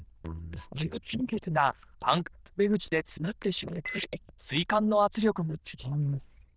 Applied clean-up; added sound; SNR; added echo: neural diffusion model UNIVERSE++.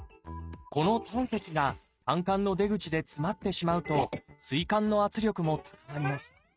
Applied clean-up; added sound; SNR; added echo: neural mask model RNNoise.